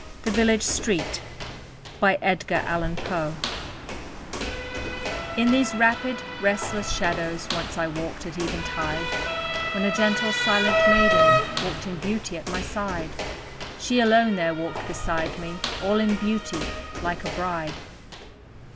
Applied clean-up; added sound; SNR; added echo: none; Motor vehicle (road) / Siren + Walk, footsteps; 2 dB; none.